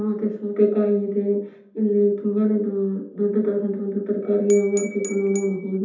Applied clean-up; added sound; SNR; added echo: none; Glass / Bell; 16 dB; reverberation time 0.6 s.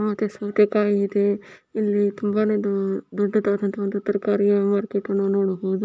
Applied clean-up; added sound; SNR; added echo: none; none; none; none.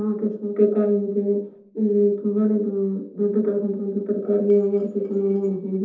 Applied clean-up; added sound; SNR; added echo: neural separator model SepFormer DNS4.